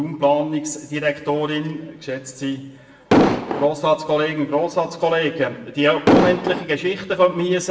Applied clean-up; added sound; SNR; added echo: none; Explosion; -5 dB; reverberation time 0.6 s.